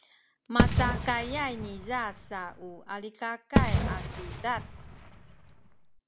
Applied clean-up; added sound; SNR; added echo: none; Fireworks; -5 dB; none.